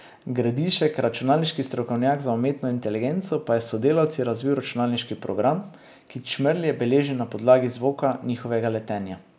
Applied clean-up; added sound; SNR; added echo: none; none; none; none.